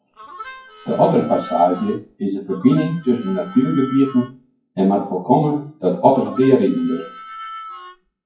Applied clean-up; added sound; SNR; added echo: classical method WPE with log-MMSE.